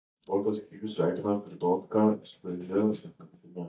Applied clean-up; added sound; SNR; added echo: neural mask model DeepFilterNet 3.